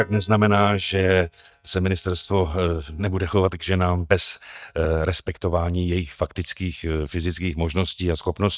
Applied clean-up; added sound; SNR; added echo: neural mask model DeepFilterNet 3.